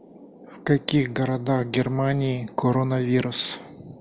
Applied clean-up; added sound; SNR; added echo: none; none; none; none.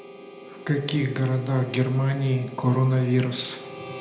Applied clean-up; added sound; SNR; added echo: none; Harmonica; 18 dB; reverberation time 0.8 s.